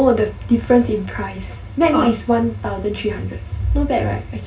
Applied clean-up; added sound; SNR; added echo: none; none; none; reverberation time 0.4 s.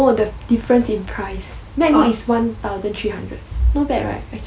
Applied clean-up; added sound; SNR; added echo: none; none; none; none.